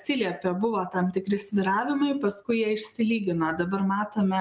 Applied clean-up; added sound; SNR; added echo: none; none; none; none.